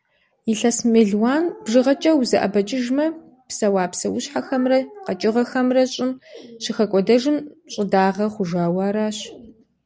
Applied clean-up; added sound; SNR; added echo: none; none; none; none.